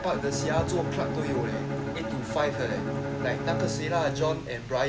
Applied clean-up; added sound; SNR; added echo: none; Bowed string instrument + Bowed string instrument; 1 dB; none.